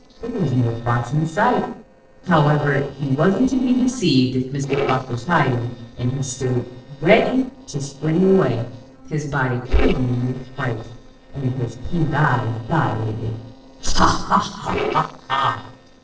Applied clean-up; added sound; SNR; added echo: neural separator model SepFormer DNS4.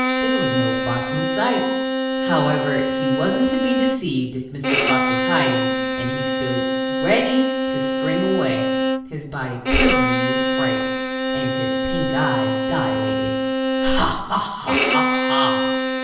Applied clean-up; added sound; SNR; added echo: none; Bowed string instrument; -3 dB; reverberation time 0.7 s.